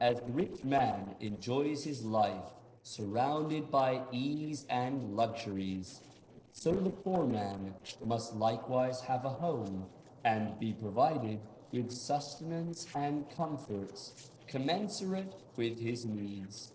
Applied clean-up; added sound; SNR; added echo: neural separator model SepFormer DNS4.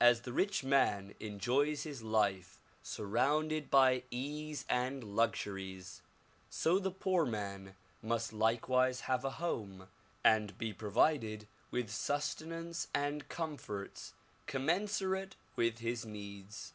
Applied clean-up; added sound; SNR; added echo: none; none; none; none.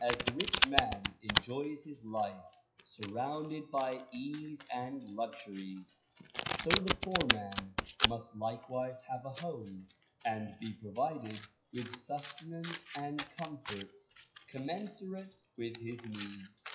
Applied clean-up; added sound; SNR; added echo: classical method WPE with log-MMSE.